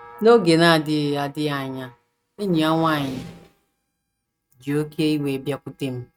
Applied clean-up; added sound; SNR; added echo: neural mask model RNNoise.